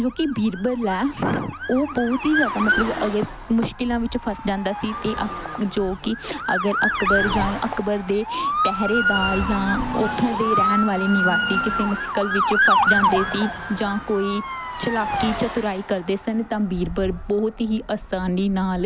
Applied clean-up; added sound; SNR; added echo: none; Motor vehicle (road) / Siren; 2 dB; none.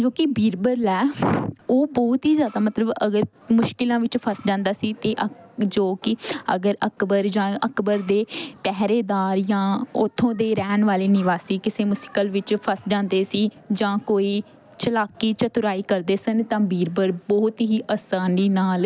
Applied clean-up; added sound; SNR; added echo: none; none; none; none.